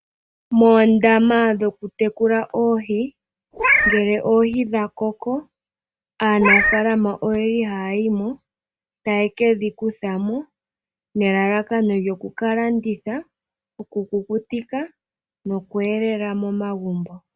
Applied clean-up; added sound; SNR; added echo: none; Meow; 0 dB; none.